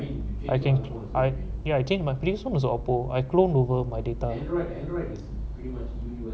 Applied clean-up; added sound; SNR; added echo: none; none; none; none.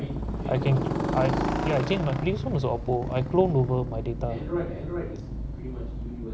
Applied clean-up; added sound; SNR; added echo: none; Motorcycle; 5 dB; none.